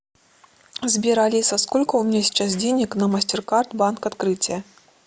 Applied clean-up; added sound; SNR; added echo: none; none; none; none.